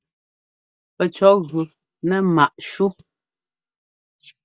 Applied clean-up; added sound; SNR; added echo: neural mask model DeepFilterNet 3.